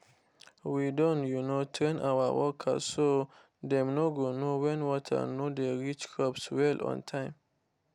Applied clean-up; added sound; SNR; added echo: none; none; none; none.